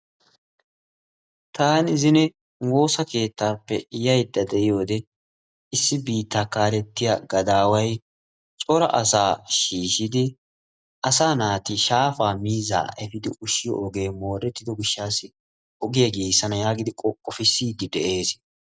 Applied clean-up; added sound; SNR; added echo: none; none; none; none.